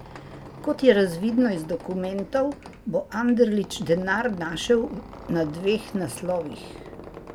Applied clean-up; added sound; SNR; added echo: none; Squeak; 17 dB; none.